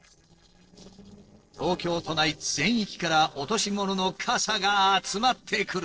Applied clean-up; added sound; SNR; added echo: neural separator model SepFormer DNS4.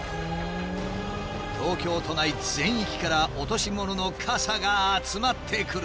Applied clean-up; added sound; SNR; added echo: none; none; none; none.